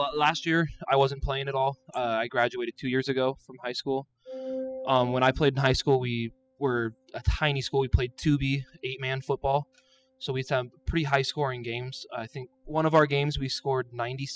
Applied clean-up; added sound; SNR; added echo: classical method spectral subtraction.